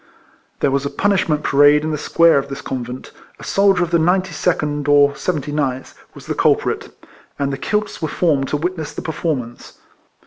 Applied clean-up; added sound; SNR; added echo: none; none; none; none.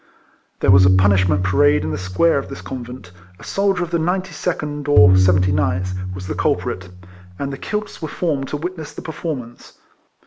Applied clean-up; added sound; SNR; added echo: none; Tabla; -2 dB; none.